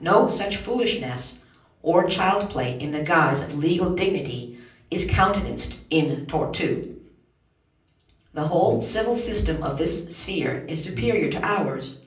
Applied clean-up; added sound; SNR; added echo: none; Brass instrument; 9 dB; reverberation time 0.6 s.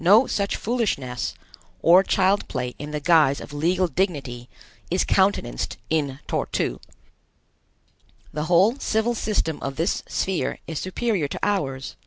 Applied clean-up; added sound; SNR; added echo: none; none; none; none.